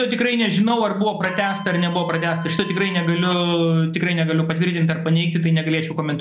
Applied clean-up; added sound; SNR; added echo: none; Printer; 16 dB; none.